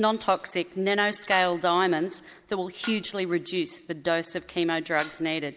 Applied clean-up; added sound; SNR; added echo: none; Dishes, pots, and pans; 17 dB; none.